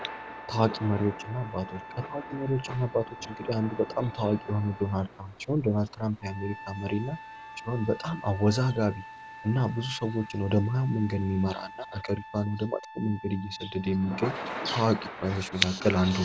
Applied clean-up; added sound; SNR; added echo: none; Thunder / Rain + Trumpet; 13 dB; none.